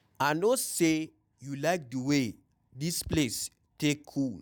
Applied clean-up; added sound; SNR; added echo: none; none; none; none.